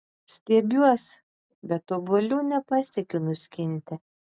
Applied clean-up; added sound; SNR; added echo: none; none; none; none.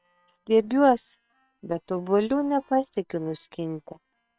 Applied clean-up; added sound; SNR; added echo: neural separator model SepFormer WHAM!.